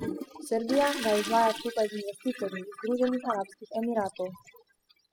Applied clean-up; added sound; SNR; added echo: classical method spectral subtraction.